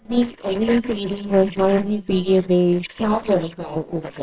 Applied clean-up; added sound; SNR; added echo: neural separator model SepFormer WHAMR!.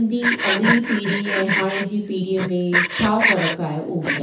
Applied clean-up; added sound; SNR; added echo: none; Sawing; 1 dB; reverberation time 0.9 s.